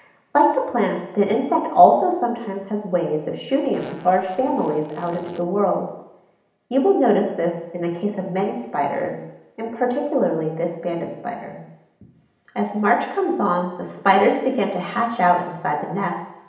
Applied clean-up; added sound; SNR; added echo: none; Fart; 19 dB; reverberation time 0.8 s.